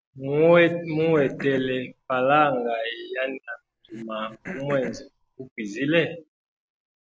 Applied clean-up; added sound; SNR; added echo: none; Cough; 16 dB; none.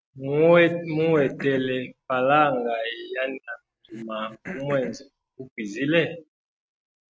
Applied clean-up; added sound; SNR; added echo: neural mask model RNNoise.